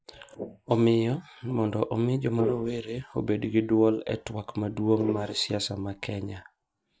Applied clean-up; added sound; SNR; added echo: neural mask model Resemble Enhance denoiser.